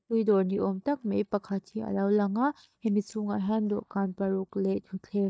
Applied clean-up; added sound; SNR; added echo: neural mask model DeepFilterNet 3.